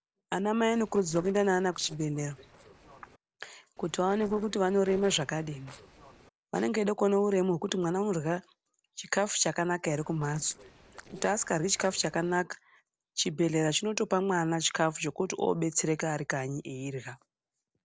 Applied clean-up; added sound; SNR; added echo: neural separator model SepFormer DNS4.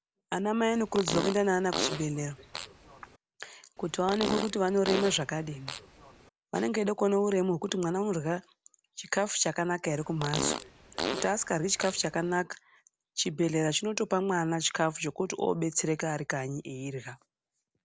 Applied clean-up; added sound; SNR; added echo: none; Fart; 7 dB; none.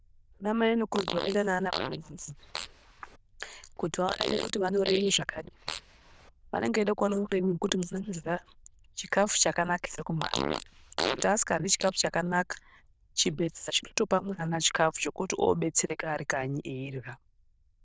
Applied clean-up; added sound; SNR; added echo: neural diffusion model UNIVERSE++.